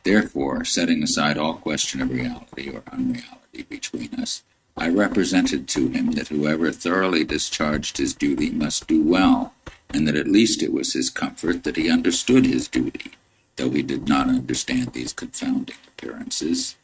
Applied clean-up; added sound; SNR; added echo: neural mask model RNNoise.